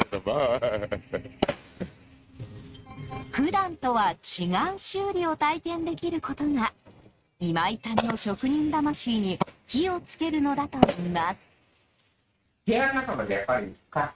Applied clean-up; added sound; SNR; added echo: neural mask model RNNoise.